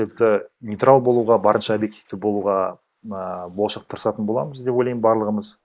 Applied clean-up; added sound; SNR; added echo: neural mask model Resemble Enhance denoiser.